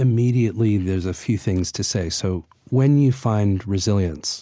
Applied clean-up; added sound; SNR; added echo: none; none; none; none.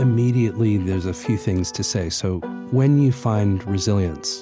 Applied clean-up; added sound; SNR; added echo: none; Piano; 16 dB; none.